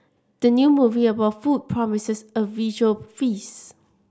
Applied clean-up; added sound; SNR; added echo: none; none; none; none.